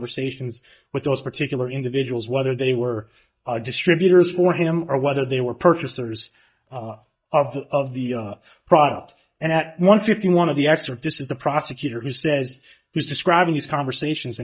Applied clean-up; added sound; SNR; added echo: neural mask model DeepFilterNet 3.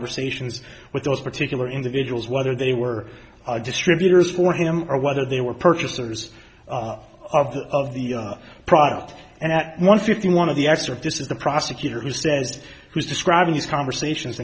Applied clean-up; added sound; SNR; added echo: none; none; none; none.